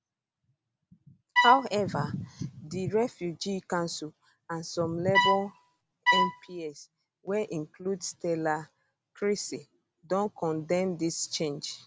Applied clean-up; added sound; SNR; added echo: none; Bowed string instrument; -4 dB; none.